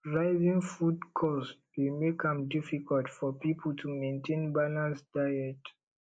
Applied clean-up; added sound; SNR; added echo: neural mask model Resemble Enhance denoiser.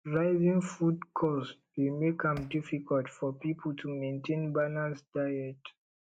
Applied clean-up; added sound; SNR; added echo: neural mask model DeepFilterNet 3.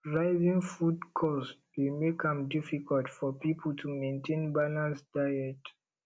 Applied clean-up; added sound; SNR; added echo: none; none; none; none.